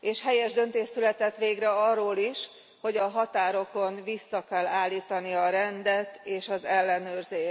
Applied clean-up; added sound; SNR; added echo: none; none; none; none.